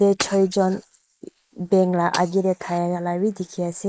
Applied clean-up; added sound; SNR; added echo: neural mask model Resemble Enhance denoiser.